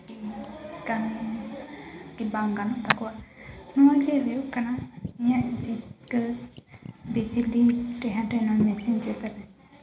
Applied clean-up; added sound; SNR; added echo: none; Hands; 13 dB; reverberation time 0.4 s.